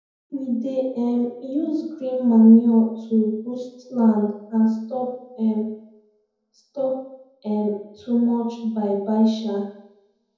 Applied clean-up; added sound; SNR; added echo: none; none; none; reverberation time 0.9 s.